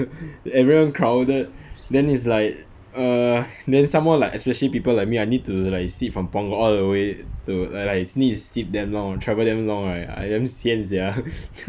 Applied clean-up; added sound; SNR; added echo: none; none; none; none.